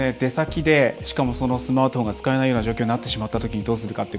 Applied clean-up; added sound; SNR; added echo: none; Cricket; 16 dB; none.